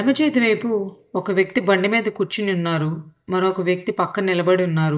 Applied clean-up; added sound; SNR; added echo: neural mask model DeepFilterNet 3.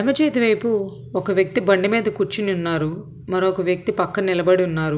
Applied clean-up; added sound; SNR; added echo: none; none; none; none.